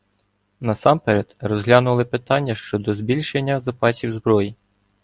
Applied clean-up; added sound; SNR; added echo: none; none; none; none.